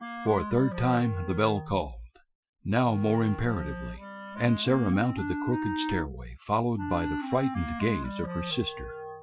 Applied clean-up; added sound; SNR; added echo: classical method Wiener filter.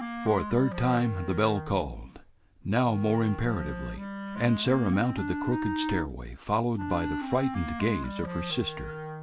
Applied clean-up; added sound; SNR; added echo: none; Wind instrument, woodwind instrument; 7 dB; none.